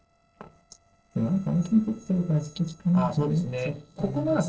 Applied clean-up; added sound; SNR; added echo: neural separator model SepFormer DNS4.